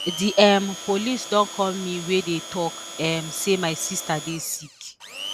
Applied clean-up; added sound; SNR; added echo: none; Domestic sounds, home sounds; 12 dB; none.